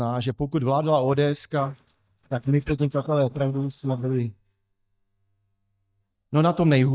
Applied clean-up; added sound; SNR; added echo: neural mask model DeepFilterNet 3.